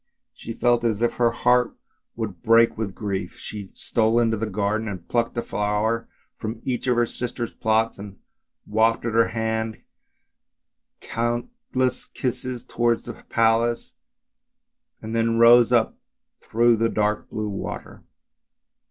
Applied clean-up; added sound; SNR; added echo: none; none; none; none.